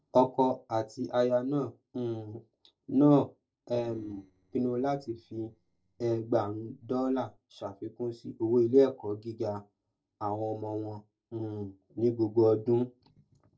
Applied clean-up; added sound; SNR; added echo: neural separator model SepFormer DNS4.